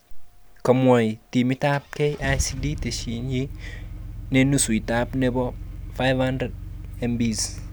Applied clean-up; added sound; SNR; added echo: none; Engine starting / Car; 10 dB; none.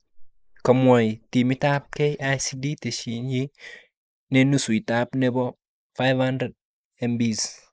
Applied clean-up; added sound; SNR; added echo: neural mask model Resemble Enhance denoiser.